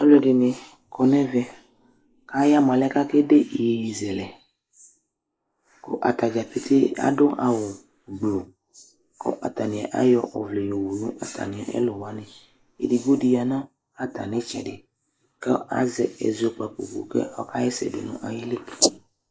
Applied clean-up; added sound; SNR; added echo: neural mask model Resemble Enhance denoiser.